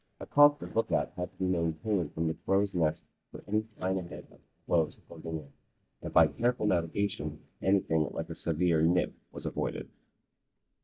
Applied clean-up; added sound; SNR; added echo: neural mask model DeepFilterNet 3.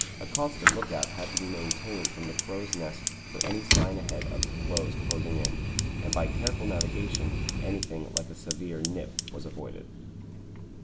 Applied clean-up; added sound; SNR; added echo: none; Fire; -5 dB; reverberation time 0.4 s.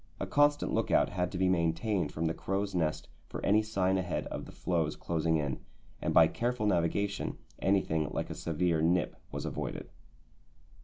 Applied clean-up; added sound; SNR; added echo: none; none; none; none.